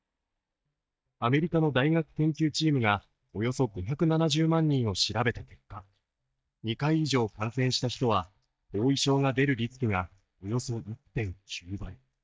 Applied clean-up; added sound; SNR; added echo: neural mask model DeepFilterNet 3.